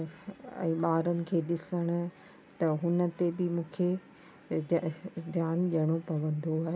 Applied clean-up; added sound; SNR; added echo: none; none; none; none.